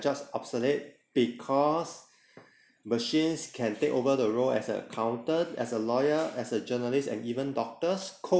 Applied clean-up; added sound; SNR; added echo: none; none; none; none.